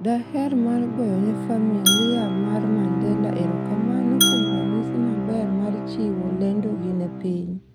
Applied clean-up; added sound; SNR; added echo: none; Glass + Bowed string instrument; 1 dB; none.